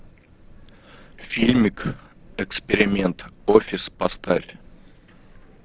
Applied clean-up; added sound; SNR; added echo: neural separator model SepFormer DNS4.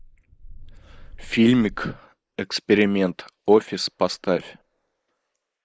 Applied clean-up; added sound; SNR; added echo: neural mask model Resemble Enhance denoiser.